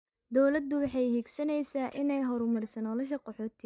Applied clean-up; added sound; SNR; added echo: neural mask model DeepFilterNet 3.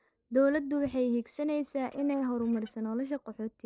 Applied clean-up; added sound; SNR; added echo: neural separator model SepFormer DNS4.